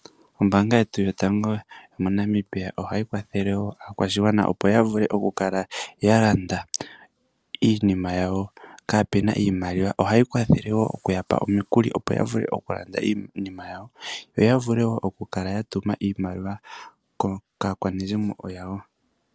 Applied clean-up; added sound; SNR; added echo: none; none; none; none.